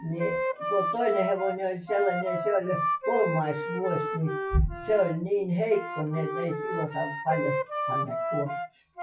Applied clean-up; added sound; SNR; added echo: classical method WPE with log-MMSE.